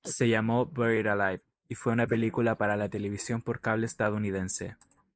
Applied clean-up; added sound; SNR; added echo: neural mask model Resemble Enhance denoiser.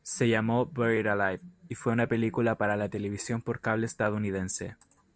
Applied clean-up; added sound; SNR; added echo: none; none; none; none.